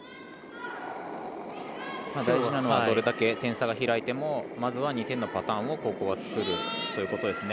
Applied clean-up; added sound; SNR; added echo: none; none; none; none.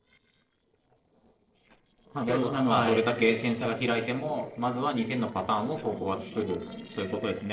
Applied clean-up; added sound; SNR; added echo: neural separator model SepFormer DNS4.